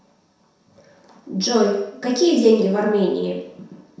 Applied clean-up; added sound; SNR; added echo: none; none; none; reverberation time 0.7 s.